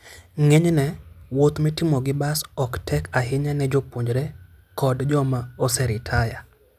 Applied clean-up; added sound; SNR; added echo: none; none; none; none.